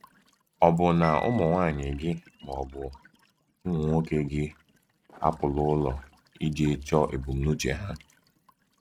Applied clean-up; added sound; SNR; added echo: neural mask model RNNoise.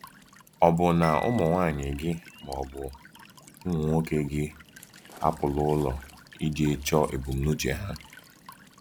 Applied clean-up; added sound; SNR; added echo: none; Walk, footsteps / Stream / Trickle, dribble / Chirp, tweet + Glockenspiel; 20 dB; none.